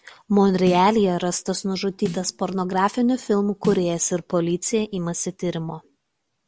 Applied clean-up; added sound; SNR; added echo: none; Snare drum; 14 dB; none.